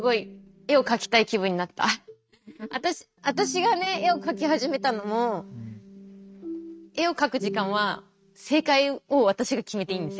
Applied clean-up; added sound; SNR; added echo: neural mask model RNNoise.